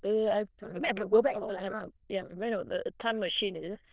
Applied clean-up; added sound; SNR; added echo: neural diffusion model UNIVERSE++.